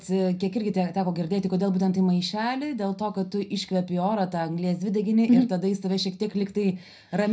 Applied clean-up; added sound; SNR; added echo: none; none; none; reverberation time 0.4 s.